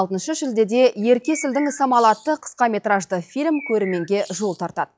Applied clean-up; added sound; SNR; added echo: classical method log-MMSE.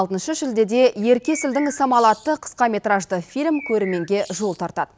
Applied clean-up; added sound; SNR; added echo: none; Bird; 18 dB; none.